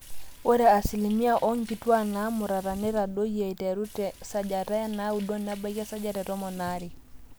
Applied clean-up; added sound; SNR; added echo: none; Liquid; 18 dB; none.